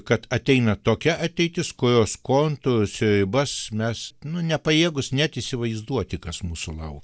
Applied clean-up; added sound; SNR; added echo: none; none; none; none.